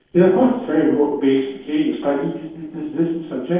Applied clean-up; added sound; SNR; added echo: neural separator model SepFormer DNS4.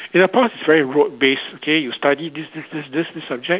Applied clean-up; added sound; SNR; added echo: none; none; none; none.